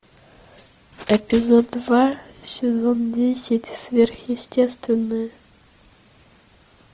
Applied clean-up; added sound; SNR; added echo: none; none; none; none.